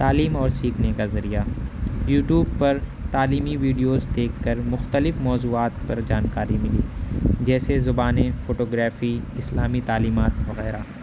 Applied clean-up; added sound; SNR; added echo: none; none; none; none.